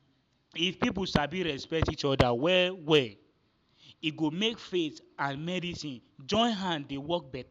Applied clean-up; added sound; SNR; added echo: none; none; none; none.